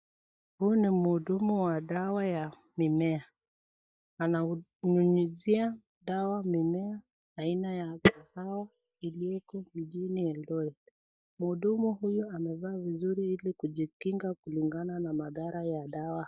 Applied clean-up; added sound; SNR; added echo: neural mask model DeepFilterNet 3.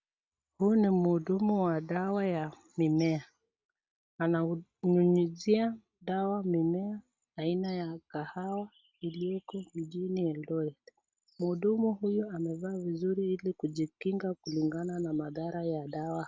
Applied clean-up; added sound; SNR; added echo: none; none; none; none.